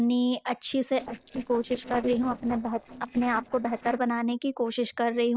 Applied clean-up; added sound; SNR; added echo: neural separator model SepFormer DNS4.